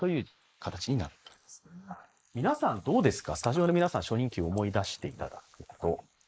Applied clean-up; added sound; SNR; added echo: neural mask model Resemble Enhance denoiser.